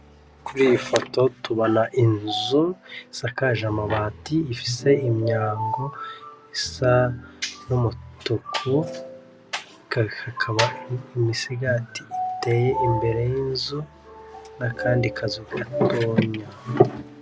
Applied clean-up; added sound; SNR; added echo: none; none; none; none.